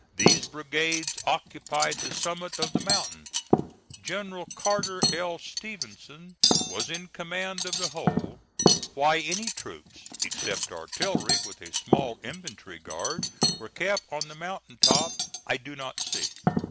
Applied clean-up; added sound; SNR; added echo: none; Cutlery, silverware; -4 dB; none.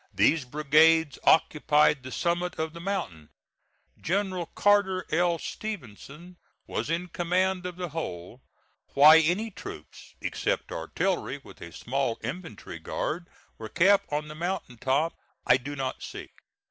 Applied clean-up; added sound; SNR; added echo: none; none; none; none.